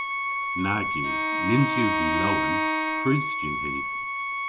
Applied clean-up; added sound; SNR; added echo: none; Bowed string instrument + Bowed string instrument; -3 dB; none.